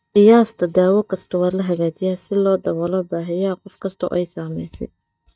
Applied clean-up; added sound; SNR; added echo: neural mask model DeepFilterNet 3.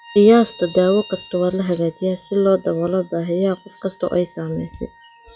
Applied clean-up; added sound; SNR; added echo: classical method log-MMSE.